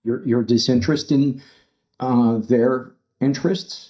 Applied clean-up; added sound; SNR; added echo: neural mask model DeepFilterNet 3.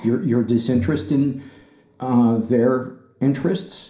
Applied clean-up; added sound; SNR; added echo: none; Bowed string instrument; 17 dB; reverberation time 0.5 s.